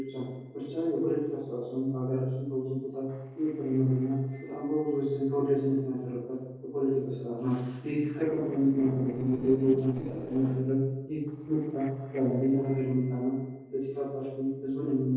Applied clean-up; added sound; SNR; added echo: neural separator model SepFormer DNS4.